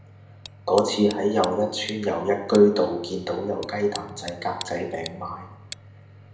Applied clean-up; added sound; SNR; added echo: none; Tick; 18 dB; reverberation time 0.7 s.